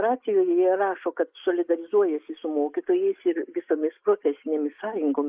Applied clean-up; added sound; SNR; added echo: neural mask model Resemble Enhance denoiser.